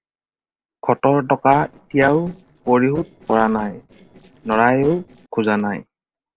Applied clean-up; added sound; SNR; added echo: neural separator model SepFormer DNS4.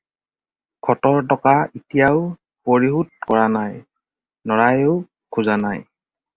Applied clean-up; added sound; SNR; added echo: none; none; none; none.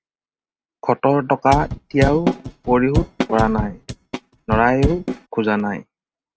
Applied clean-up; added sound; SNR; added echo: neural mask model RNNoise.